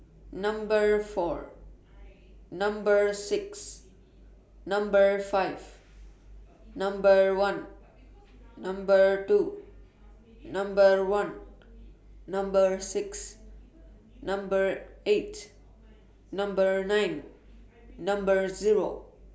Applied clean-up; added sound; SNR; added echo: none; none; none; none.